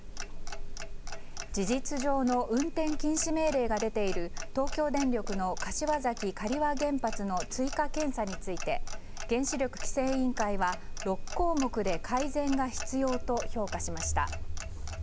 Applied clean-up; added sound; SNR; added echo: none; Clock; 2 dB; none.